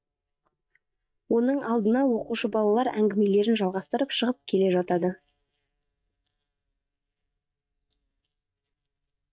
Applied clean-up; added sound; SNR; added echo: neural mask model DeepFilterNet 3.